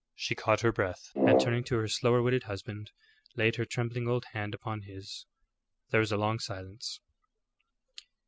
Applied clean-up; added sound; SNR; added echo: none; Brass instrument; -3 dB; none.